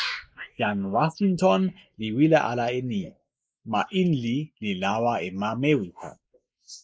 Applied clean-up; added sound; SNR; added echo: neural mask model Resemble Enhance denoiser.